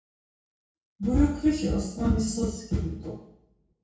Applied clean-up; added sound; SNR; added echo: none; none; none; reverberation time 0.6 s.